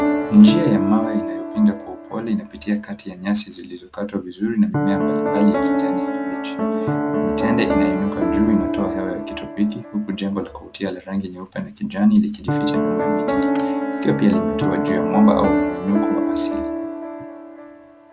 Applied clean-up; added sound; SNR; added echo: none; Piano; 1 dB; none.